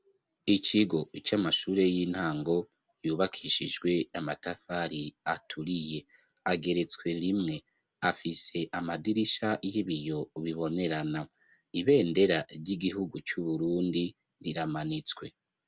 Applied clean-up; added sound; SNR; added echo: none; none; none; none.